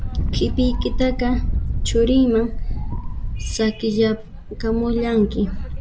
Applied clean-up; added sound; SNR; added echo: none; Wind; 2 dB; none.